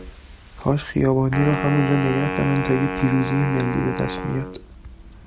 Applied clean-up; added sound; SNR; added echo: none; Wind instrument, woodwind instrument; 6 dB; none.